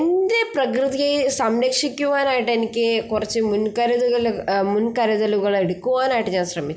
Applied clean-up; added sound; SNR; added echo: none; none; none; none.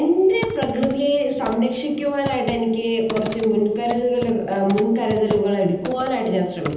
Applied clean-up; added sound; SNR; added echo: none; Computer keyboard; 12 dB; reverberation time 0.9 s.